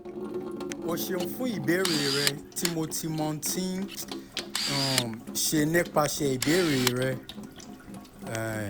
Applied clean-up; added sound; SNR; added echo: none; Camera + Sink (filling or washing) / Water tap, faucet; 4 dB; none.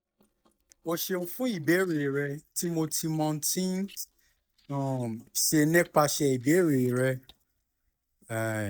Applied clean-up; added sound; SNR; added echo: neural mask model DeepFilterNet 3.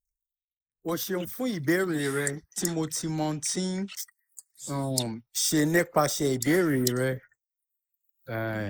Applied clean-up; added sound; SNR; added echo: neural mask model Resemble Enhance denoiser.